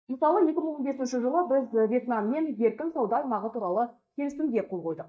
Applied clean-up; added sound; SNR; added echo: neural mask model DeepFilterNet 3.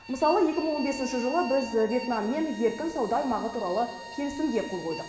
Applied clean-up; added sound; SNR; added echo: none; Bowed string instrument; 14 dB; reverberation time 1.2 s.